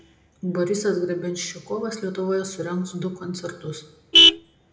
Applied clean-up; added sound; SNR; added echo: none; Vehicle horn, car horn, honking; -3 dB; reverberation time 0.7 s.